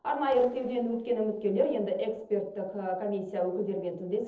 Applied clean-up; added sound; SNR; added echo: neural separator model SepFormer DNS4.